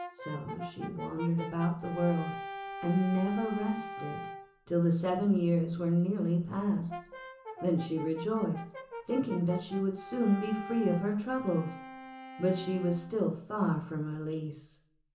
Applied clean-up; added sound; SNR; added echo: none; Brass instrument; 13 dB; reverberation time 0.8 s.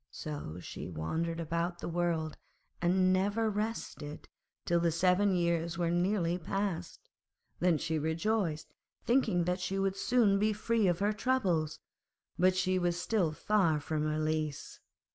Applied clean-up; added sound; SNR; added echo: none; none; none; none.